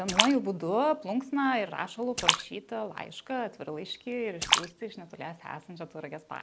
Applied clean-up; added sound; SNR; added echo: none; Splash, splatter; 2 dB; none.